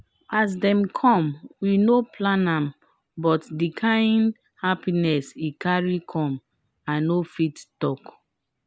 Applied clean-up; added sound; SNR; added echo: none; none; none; none.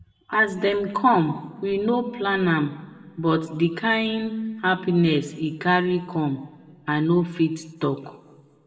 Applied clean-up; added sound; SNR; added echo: none; none; none; reverberation time 1.1 s.